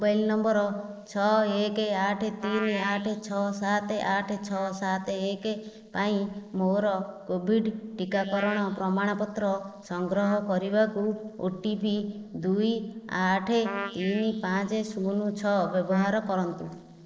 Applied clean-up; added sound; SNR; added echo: neural mask model Resemble Enhance denoiser.